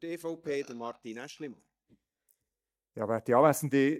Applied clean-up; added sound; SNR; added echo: neural mask model DeepFilterNet 3.